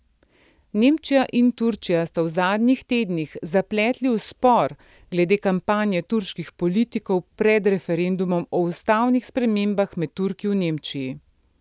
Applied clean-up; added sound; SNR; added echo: none; none; none; none.